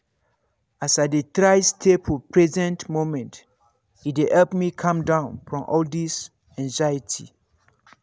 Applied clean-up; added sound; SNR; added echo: none; none; none; none.